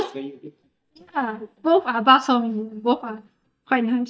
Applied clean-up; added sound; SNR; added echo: neural mask model DeepFilterNet 3.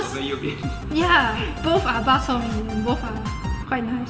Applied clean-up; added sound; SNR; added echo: none; Drum kit; 6 dB; reverberation time 1.7 s.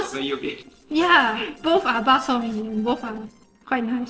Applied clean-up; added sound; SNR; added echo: neural separator model SepFormer DNS4.